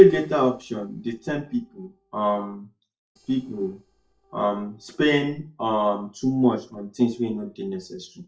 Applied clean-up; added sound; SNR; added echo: neural separator model SepFormer DNS4.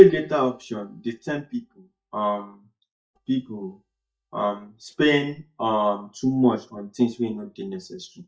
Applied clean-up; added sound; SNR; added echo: neural mask model DeepFilterNet 3.